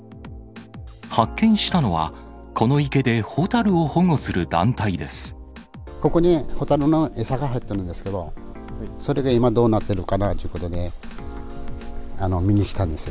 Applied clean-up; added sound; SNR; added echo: none; none; none; none.